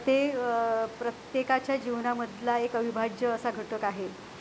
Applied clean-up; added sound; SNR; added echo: none; Water; 18 dB; none.